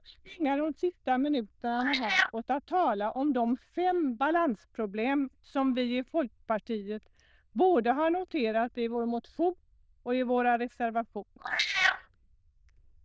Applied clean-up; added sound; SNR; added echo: neural diffusion model UNIVERSE++.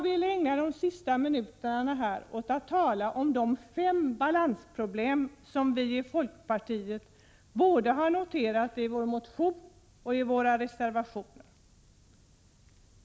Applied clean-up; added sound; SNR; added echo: none; none; none; none.